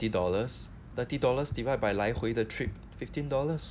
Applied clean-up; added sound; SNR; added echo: none; none; none; none.